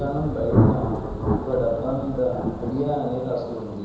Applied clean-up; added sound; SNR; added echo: none; Thunder; 0 dB; reverberation time 1.0 s.